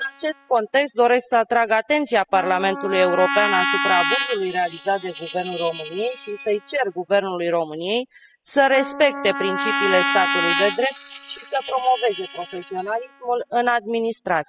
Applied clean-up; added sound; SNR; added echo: classical method spectral subtraction.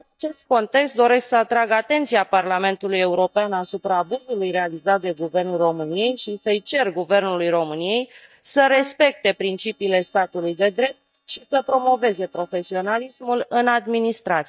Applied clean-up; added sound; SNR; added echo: neural mask model DeepFilterNet 3.